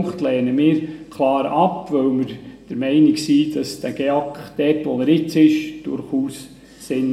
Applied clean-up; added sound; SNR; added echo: none; none; none; reverberation time 0.8 s.